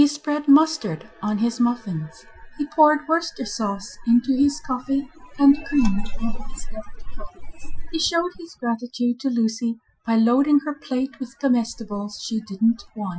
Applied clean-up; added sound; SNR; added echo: classical method Wiener filter.